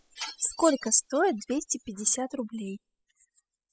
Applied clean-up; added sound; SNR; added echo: classical method spectral subtraction.